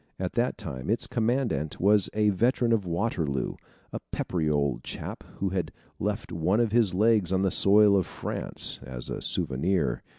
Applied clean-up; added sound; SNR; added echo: none; none; none; none.